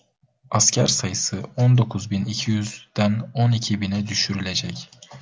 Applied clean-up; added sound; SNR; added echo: none; none; none; none.